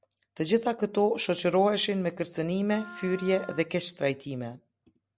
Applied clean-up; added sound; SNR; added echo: none; Wind instrument, woodwind instrument; 19 dB; none.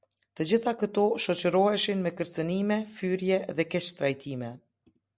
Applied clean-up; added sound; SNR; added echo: none; none; none; none.